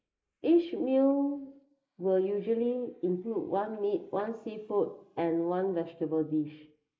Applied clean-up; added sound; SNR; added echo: neural mask model Resemble Enhance denoiser.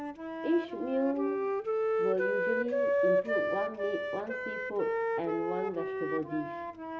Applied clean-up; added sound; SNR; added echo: none; Wind instrument, woodwind instrument; -3 dB; none.